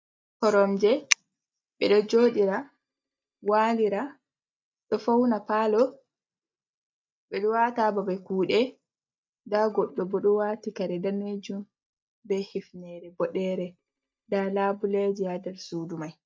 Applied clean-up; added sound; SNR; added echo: neural mask model DeepFilterNet 3.